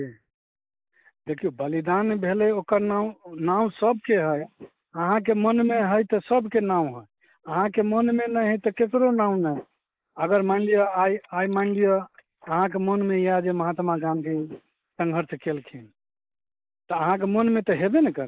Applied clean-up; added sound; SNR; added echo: neural mask model Resemble Enhance denoiser.